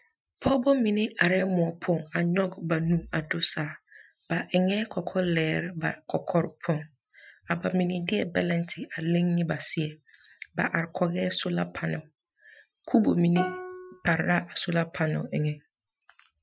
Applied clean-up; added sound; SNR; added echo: classical method Wiener filter.